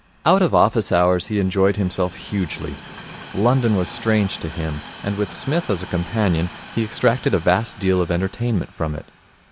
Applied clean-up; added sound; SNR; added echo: none; Train; 18 dB; none.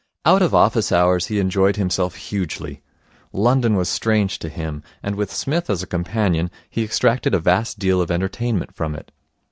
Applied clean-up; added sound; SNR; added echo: none; none; none; none.